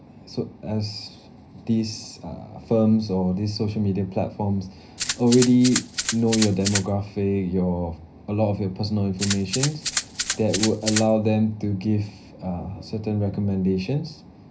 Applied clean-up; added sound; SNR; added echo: none; Rattle (instrument); 5 dB; reverberation time 0.4 s.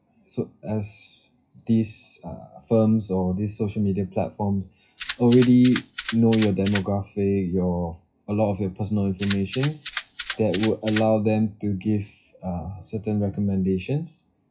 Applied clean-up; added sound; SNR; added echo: classical method WPE with log-MMSE.